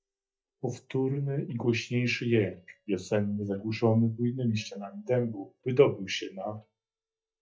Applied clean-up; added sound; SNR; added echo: neural mask model DeepFilterNet 3.